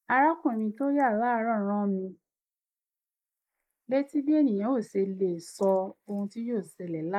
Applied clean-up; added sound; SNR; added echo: neural mask model Resemble Enhance denoiser.